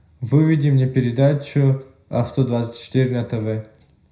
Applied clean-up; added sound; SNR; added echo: none; none; none; reverberation time 0.5 s.